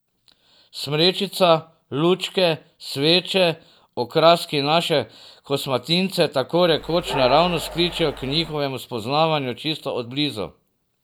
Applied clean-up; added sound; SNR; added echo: none; Train; 11 dB; none.